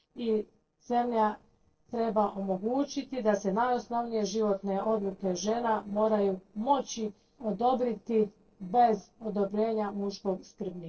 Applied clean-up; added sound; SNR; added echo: neural separator model SepFormer DNS4.